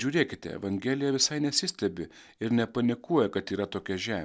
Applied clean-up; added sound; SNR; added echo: none; none; none; none.